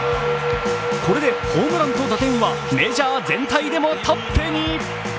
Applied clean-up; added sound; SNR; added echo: none; Musical instrument; 5 dB; none.